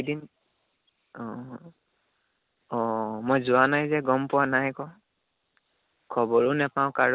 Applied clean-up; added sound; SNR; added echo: none; none; none; none.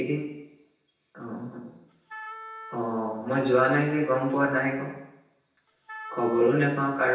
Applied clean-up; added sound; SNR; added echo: none; Wind instrument, woodwind instrument; 16 dB; reverberation time 0.9 s.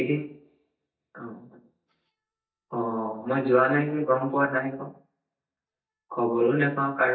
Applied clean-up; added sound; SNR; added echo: neural mask model DeepFilterNet 3.